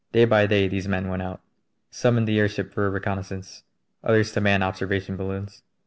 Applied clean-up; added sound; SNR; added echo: none; none; none; none.